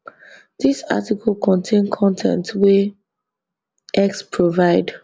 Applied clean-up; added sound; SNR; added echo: none; none; none; none.